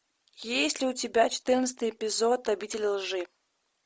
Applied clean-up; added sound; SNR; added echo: none; none; none; none.